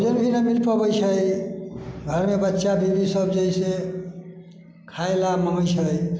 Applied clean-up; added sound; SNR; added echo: none; none; none; none.